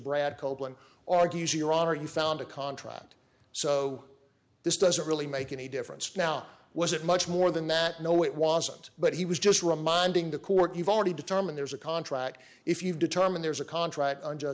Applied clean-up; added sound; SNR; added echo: none; none; none; none.